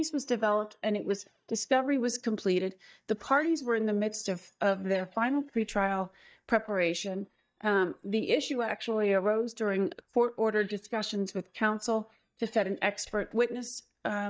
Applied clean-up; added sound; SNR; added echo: neural mask model DeepFilterNet 3.